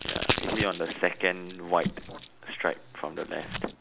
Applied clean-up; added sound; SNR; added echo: none; Packing tape, duct tape; 4 dB; none.